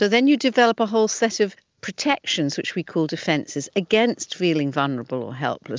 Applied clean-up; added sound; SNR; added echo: none; none; none; none.